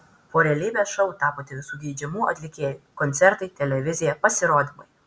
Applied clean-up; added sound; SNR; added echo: none; none; none; none.